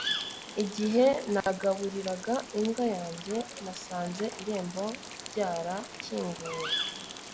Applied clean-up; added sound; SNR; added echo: none; Rain + Bird vocalization, bird call, bird song; 8 dB; none.